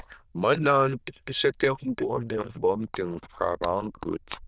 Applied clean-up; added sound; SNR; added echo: neural diffusion model UNIVERSE++.